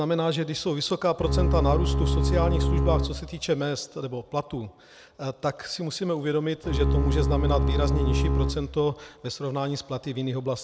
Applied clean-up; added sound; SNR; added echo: none; Bowed string instrument; -4 dB; none.